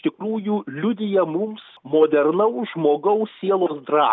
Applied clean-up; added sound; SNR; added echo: none; none; none; none.